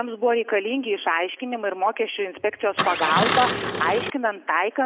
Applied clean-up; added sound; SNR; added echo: none; Engine starting; 1 dB; none.